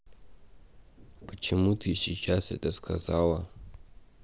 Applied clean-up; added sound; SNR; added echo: none; none; none; none.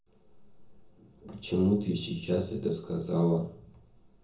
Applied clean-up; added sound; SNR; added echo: none; none; none; reverberation time 0.6 s.